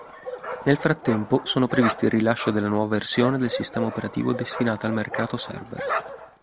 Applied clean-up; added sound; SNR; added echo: none; Bark; 9 dB; none.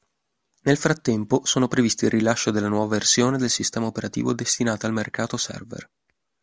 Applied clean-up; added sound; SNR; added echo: none; none; none; none.